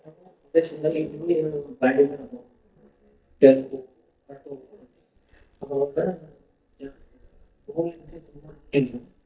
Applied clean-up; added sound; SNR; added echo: neural mask model DeepFilterNet 3.